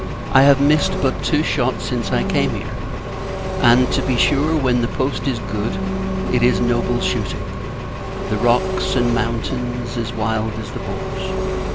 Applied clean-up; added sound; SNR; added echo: none; Engine; 3 dB; none.